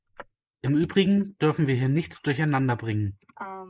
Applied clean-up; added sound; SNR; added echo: neural mask model Resemble Enhance denoiser.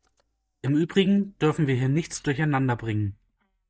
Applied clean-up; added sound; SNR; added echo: neural mask model DeepFilterNet 3.